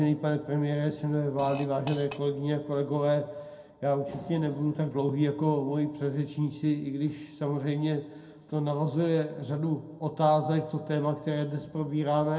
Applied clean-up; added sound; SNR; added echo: none; Fart; 14 dB; reverberation time 0.2 s.